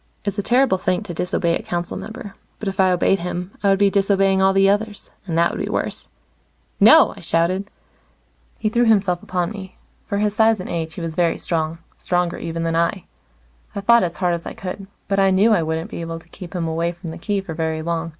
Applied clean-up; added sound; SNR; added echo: none; none; none; none.